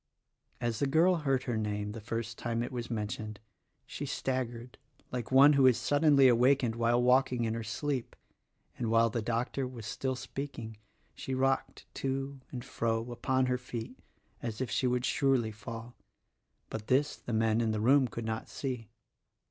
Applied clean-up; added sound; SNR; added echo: none; none; none; none.